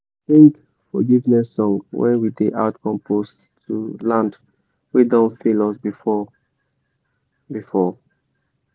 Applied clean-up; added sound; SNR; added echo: none; none; none; none.